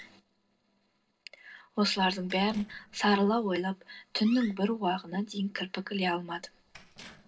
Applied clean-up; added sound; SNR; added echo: neural separator model SepFormer DNS4.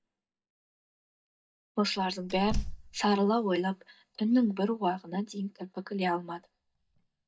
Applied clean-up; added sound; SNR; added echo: neural mask model DeepFilterNet 3.